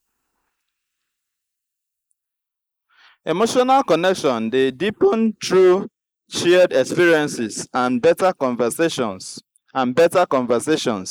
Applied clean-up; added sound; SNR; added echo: neural mask model Resemble Enhance denoiser.